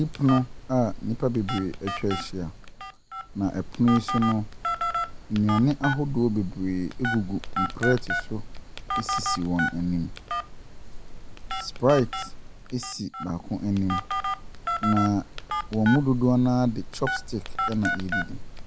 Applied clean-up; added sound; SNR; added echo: none; Telephone; 5 dB; none.